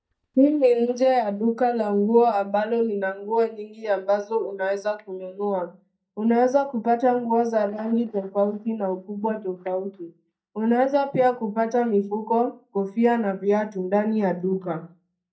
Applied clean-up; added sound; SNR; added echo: neural mask model DeepFilterNet 3.